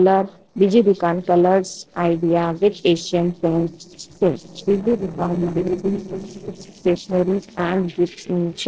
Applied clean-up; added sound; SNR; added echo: neural separator model SepFormer DNS4.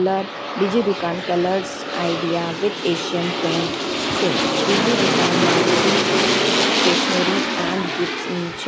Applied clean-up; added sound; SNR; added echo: none; Aircraft; -3 dB; none.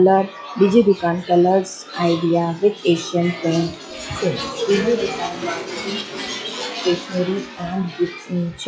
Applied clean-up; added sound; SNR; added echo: classical method log-MMSE.